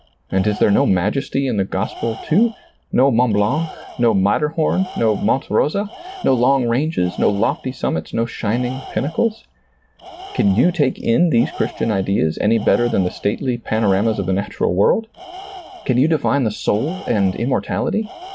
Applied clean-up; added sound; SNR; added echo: none; Tools; 19 dB; none.